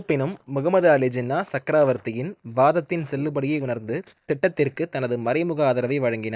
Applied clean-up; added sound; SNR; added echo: neural mask model DeepFilterNet 3.